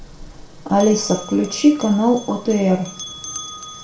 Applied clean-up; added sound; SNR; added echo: none; Bell; 16 dB; reverberation time 0.4 s.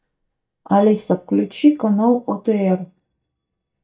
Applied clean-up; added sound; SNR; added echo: neural mask model DeepFilterNet 3.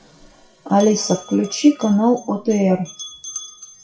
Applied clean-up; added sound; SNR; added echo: classical method WPE with log-MMSE.